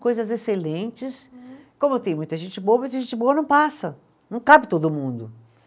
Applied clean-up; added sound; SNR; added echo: none; none; none; none.